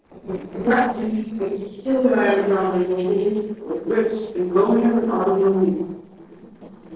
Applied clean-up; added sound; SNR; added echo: neural separator model SepFormer DNS4.